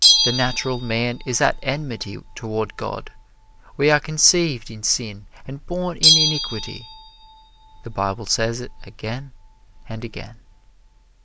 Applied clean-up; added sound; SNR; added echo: none; Bell; 1 dB; none.